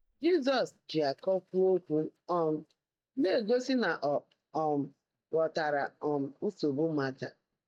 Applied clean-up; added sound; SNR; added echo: neural mask model DeepFilterNet 3.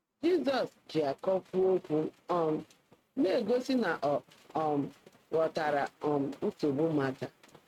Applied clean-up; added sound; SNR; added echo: neural mask model RNNoise.